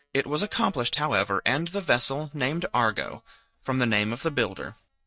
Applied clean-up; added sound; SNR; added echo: neural mask model DeepFilterNet 3.